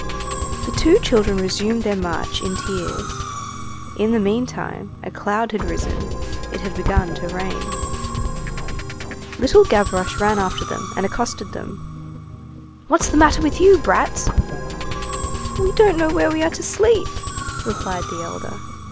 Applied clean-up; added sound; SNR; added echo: none; Musical instrument; 5 dB; none.